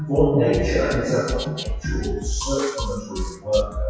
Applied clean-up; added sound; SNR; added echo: classical method WPE with log-MMSE.